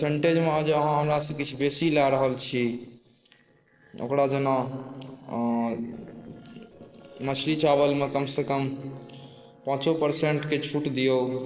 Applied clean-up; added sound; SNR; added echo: neural separator model SepFormer DNS4.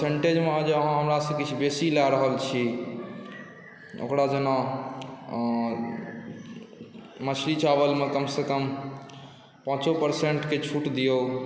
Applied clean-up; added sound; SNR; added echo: none; none; none; none.